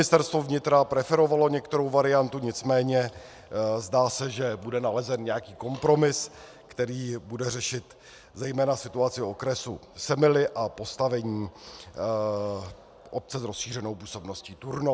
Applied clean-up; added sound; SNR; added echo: none; none; none; none.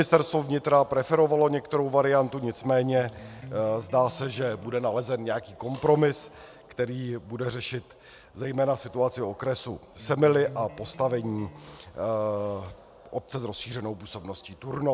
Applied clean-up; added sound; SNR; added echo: none; Electric guitar; 19 dB; none.